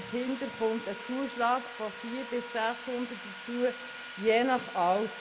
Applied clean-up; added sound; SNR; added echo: none; Sawing; 11 dB; none.